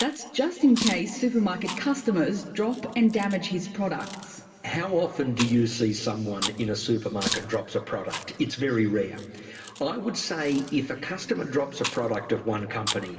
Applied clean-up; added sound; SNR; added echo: none; Chewing, mastication; 12 dB; reverberation time 2.2 s.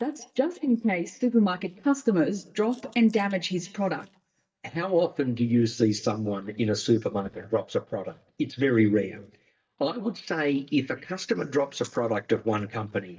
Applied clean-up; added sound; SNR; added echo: neural mask model DeepFilterNet 3.